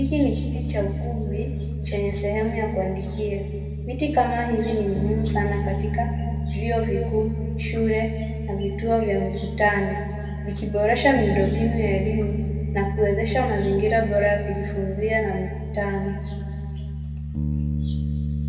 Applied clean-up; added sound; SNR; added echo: none; Bass guitar; 2 dB; reverberation time 2.1 s.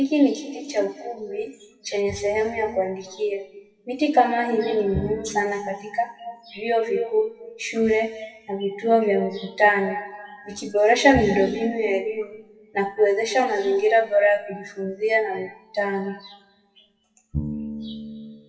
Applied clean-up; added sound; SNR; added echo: classical method WPE with log-MMSE.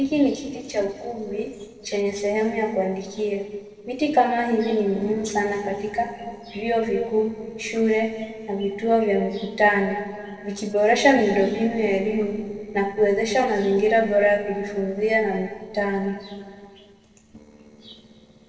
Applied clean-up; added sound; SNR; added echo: neural separator model SepFormer DNS4.